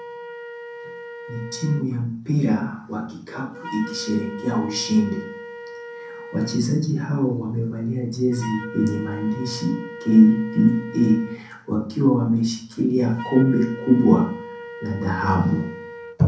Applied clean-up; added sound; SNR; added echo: none; Wind instrument, woodwind instrument; 15 dB; reverberation time 0.6 s.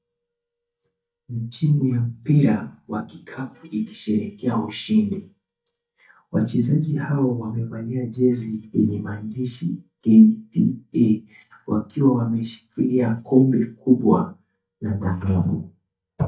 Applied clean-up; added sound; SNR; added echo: neural mask model DeepFilterNet 3.